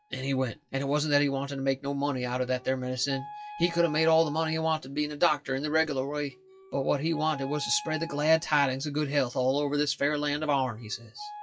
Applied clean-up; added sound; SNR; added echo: classical method WPE with log-MMSE.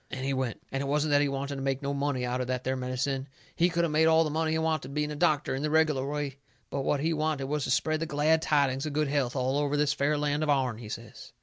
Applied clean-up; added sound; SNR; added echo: none; none; none; none.